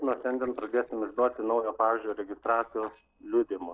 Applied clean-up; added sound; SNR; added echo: neural separator model SepFormer DNS4.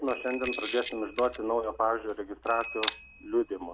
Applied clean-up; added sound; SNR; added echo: none; Bicycle bell + Camera; 4 dB; none.